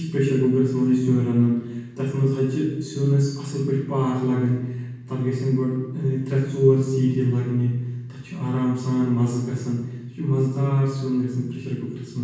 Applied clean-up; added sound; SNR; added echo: none; none; none; reverberation time 1.2 s.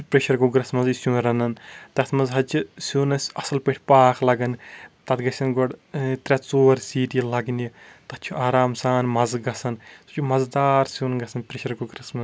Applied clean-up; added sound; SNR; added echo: none; none; none; none.